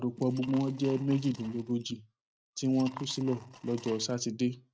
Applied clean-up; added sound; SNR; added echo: neural mask model RNNoise.